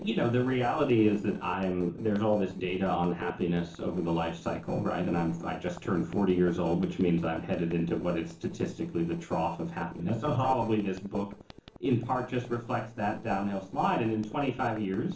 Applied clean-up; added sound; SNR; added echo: neural separator model SepFormer DNS4.